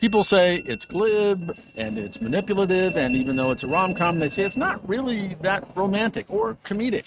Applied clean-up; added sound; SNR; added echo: neural mask model RNNoise.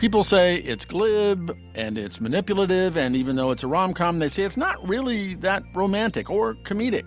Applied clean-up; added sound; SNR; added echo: none; none; none; none.